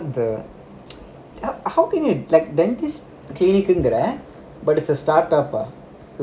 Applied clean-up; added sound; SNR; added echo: none; none; none; none.